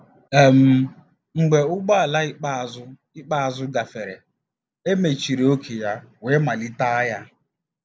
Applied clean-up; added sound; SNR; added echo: none; none; none; none.